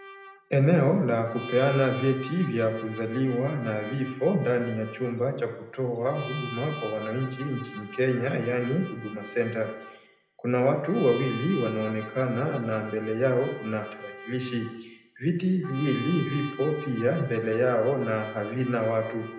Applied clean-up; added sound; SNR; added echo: none; Trumpet; 15 dB; reverberation time 0.8 s.